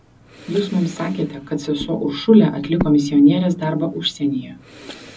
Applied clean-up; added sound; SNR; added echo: none; Breathing; 16 dB; reverberation time 0.4 s.